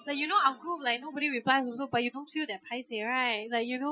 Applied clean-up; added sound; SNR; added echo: classical method Wiener filter.